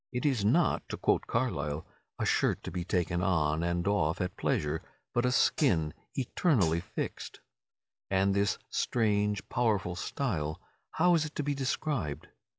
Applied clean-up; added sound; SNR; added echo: none; Hi-hat; 13 dB; none.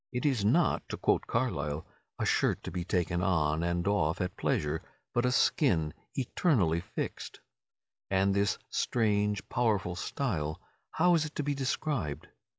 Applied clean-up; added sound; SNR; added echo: none; none; none; none.